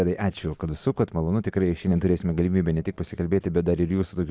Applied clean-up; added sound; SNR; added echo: none; none; none; none.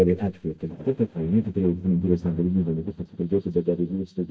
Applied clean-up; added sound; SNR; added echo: neural mask model DeepFilterNet 3.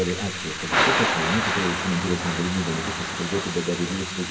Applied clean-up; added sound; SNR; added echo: none; Thunder / Rain; -1 dB; reverberation time 1.3 s.